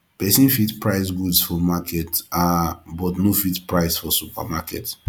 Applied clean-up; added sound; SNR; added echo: none; none; none; none.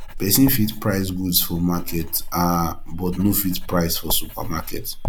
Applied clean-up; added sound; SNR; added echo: none; Writing; 6 dB; none.